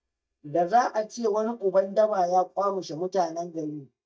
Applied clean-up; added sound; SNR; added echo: neural mask model DeepFilterNet 3.